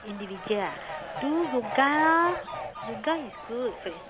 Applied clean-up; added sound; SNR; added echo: none; Fowl; 9 dB; none.